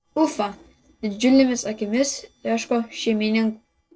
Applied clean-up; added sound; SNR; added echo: neural separator model SepFormer DNS4.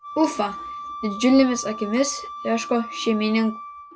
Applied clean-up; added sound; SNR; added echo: none; Wind instrument, woodwind instrument; 12 dB; none.